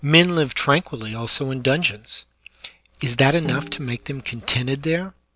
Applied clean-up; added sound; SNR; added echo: none; Snare drum; 12 dB; none.